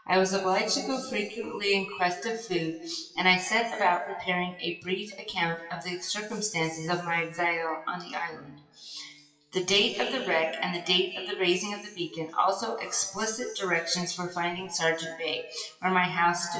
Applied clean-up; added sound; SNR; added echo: classical method WPE with log-MMSE.